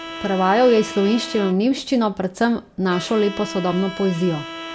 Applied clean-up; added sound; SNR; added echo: none; Bowed string instrument; 14 dB; none.